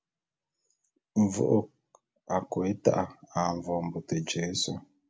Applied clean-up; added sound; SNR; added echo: none; none; none; none.